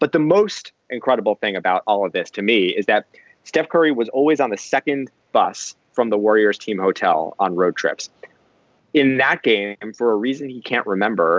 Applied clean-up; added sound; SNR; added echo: none; none; none; none.